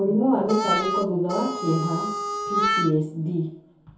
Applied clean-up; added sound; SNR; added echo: none; Harmonica; 2 dB; reverberation time 0.6 s.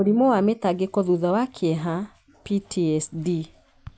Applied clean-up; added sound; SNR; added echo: none; none; none; none.